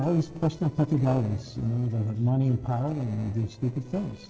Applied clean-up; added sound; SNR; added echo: neural separator model SepFormer DNS4.